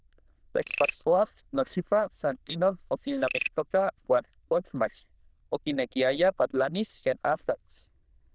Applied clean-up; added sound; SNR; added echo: neural diffusion model UNIVERSE++.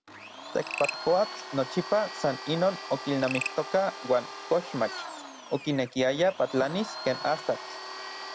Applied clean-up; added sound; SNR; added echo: none; Frog + Domestic sounds, home sounds; 10 dB; none.